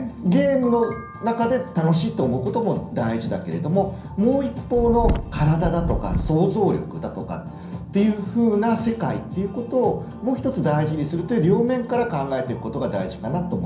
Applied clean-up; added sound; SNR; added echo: none; Wind; 3 dB; reverberation time 0.6 s.